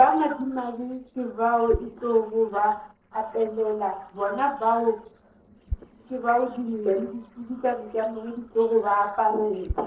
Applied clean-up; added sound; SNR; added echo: neural separator model SepFormer DNS4.